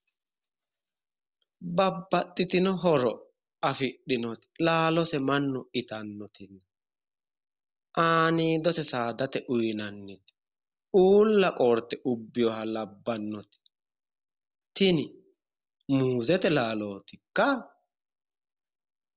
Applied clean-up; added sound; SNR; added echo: none; none; none; none.